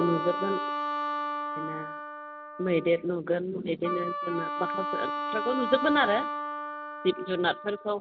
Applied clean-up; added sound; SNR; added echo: none; Wind instrument, woodwind instrument; 4 dB; none.